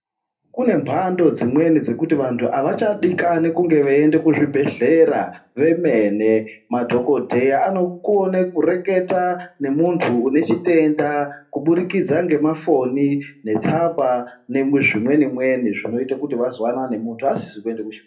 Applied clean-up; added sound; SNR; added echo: none; none; none; reverberation time 0.3 s.